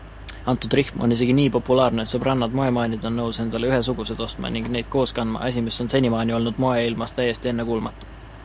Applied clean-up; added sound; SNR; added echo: none; Mechanical fan; 16 dB; none.